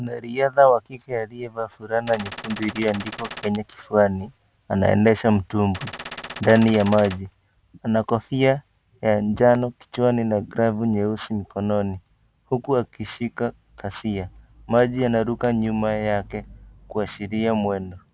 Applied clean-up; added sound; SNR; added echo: none; Gunshot, gunfire; 12 dB; none.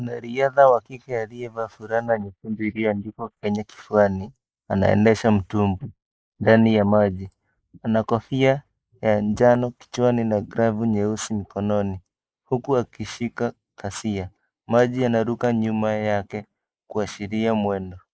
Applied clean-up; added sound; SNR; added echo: neural mask model Resemble Enhance denoiser.